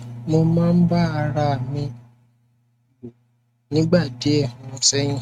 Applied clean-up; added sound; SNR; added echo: neural mask model RNNoise.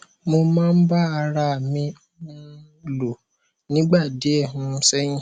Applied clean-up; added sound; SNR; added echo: none; none; none; none.